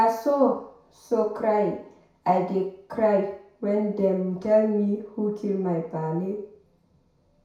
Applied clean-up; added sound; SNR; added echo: none; none; none; reverberation time 0.6 s.